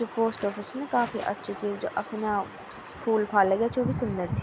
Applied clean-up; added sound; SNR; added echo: none; none; none; none.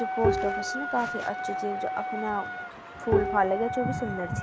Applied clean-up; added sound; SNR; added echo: none; Wind instrument, woodwind instrument + Bowed string instrument; 1 dB; none.